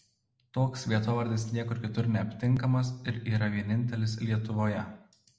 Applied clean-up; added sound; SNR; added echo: none; none; none; none.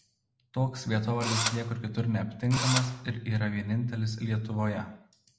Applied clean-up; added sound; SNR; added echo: none; Engine / Drill; 3 dB; none.